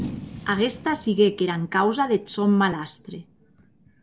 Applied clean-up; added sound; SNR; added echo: none; Fireworks; 16 dB; none.